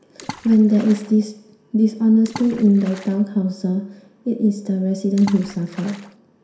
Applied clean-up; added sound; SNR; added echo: none; Water / Splash, splatter; 18 dB; reverberation time 0.7 s.